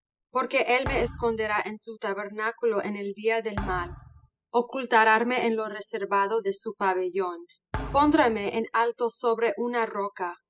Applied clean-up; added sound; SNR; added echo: classical method spectral subtraction.